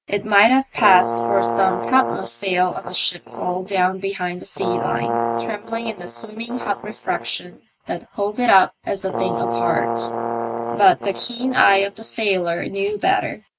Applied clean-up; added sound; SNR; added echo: neural mask model RNNoise.